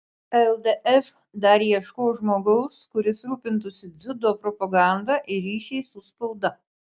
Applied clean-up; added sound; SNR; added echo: none; none; none; none.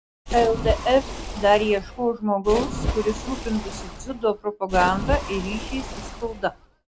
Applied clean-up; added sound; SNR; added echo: none; Splash, splatter; 6 dB; none.